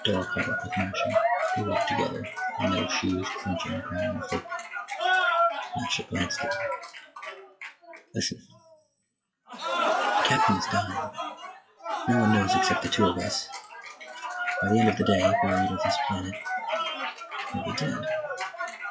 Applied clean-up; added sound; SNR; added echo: classical method WPE with log-MMSE.